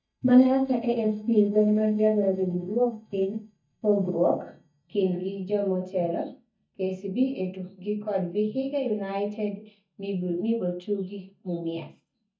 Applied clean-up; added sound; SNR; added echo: neural mask model DeepFilterNet 3.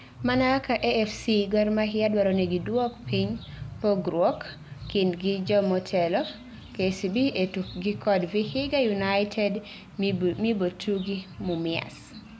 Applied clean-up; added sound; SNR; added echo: none; none; none; none.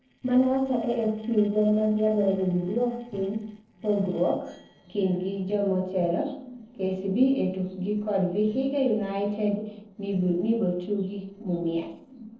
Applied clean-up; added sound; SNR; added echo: neural separator model SepFormer DNS4.